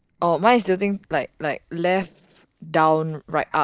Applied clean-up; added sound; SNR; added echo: neural separator model SepFormer DNS4.